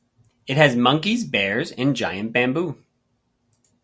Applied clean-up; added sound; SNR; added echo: none; none; none; none.